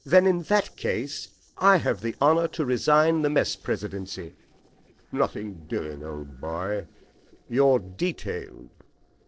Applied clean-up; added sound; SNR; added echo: neural separator model SepFormer DNS4.